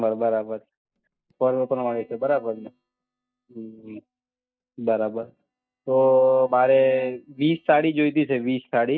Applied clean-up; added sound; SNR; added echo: neural mask model DeepFilterNet 3.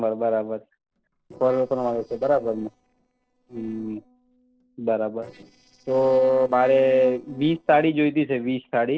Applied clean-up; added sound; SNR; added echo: neural separator model SepFormer DNS4.